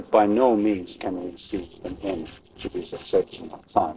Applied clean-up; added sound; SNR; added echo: neural separator model SepFormer DNS4.